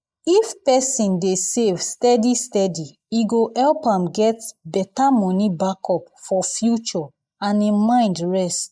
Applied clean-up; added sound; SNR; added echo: neural mask model Resemble Enhance denoiser.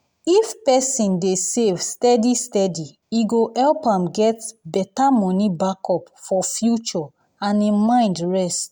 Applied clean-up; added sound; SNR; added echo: none; none; none; none.